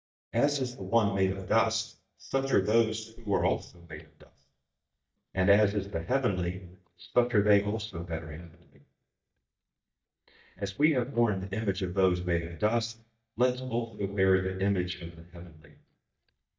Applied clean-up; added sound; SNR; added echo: neural mask model DeepFilterNet 3.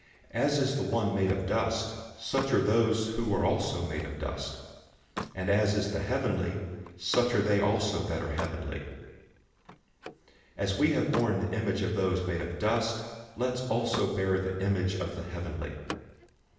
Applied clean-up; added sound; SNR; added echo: none; Slam; 16 dB; reverberation time 1.3 s.